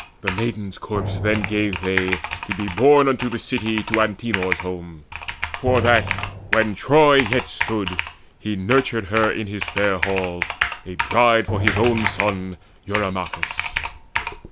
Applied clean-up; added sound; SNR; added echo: none; Drum + Computer keyboard; 6 dB; none.